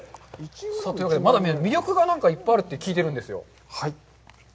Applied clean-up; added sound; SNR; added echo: none; none; none; none.